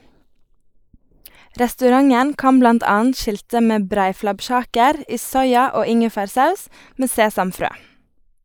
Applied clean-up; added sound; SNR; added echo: neural mask model Resemble Enhance denoiser.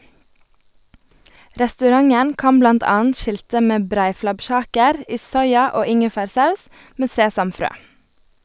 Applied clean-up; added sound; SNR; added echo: none; none; none; none.